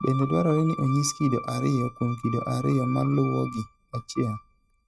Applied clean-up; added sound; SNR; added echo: neural mask model RNNoise.